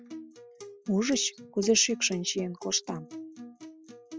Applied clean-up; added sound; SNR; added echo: classical method Wiener filter.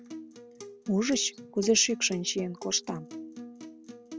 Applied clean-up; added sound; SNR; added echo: none; Acoustic guitar; 13 dB; none.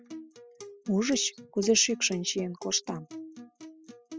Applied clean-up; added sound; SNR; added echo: classical method spectral subtraction.